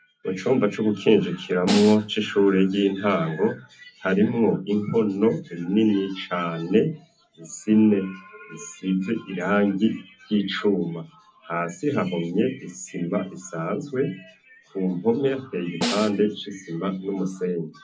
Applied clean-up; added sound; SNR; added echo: none; Snare drum; 7 dB; reverberation time 0.4 s.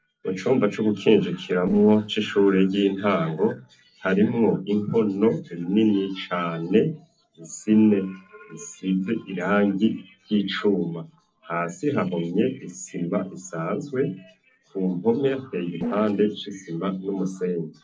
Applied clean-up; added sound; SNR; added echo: neural separator model SepFormer DNS4.